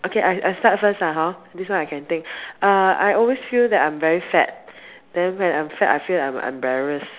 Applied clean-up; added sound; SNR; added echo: none; none; none; none.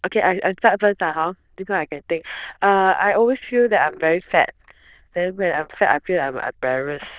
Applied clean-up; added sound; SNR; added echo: neural diffusion model UNIVERSE++.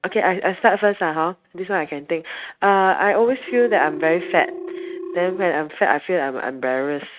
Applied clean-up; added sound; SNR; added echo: neural mask model RNNoise.